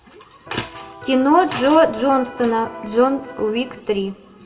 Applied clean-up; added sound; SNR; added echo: none; Electric guitar; 17 dB; reverberation time 0.9 s.